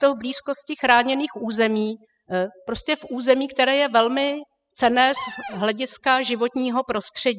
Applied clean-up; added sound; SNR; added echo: classical method spectral subtraction.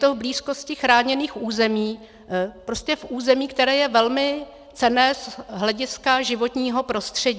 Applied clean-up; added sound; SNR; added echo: none; none; none; none.